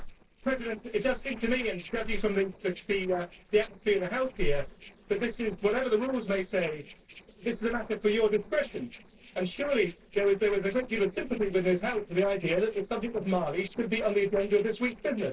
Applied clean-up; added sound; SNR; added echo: neural separator model SepFormer DNS4.